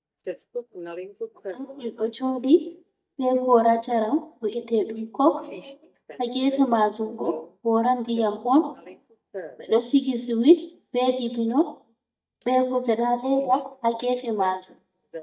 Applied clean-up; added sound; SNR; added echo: neural mask model DeepFilterNet 3.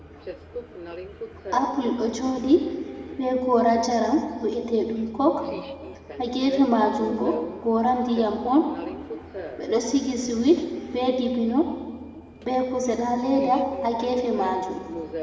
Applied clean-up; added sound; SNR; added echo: none; Subway, metro, underground; 14 dB; reverberation time 1.7 s.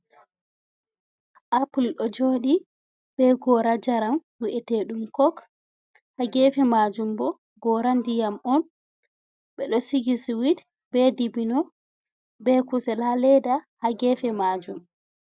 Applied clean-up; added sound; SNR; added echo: none; none; none; none.